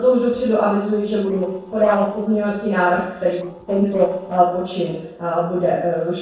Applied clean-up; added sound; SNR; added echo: neural separator model SepFormer DNS4.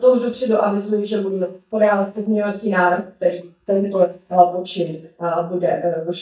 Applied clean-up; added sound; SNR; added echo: neural mask model DeepFilterNet 3.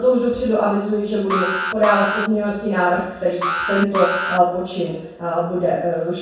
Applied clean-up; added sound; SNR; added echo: none; Alarm; 5 dB; reverberation time 0.7 s.